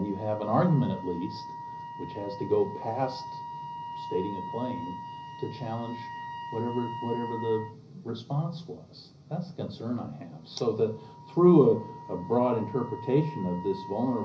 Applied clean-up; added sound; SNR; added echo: none; Wind instrument, woodwind instrument; 12 dB; reverberation time 0.5 s.